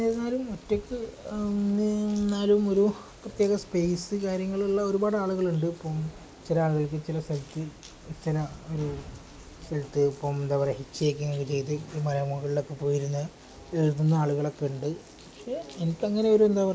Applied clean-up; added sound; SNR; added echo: none; none; none; none.